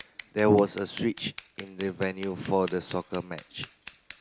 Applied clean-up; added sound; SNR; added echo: none; Scissors; 15 dB; none.